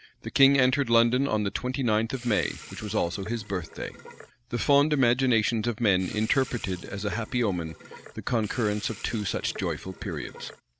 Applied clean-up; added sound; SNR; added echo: none; Sink (filling or washing) / Water tap, faucet; 18 dB; none.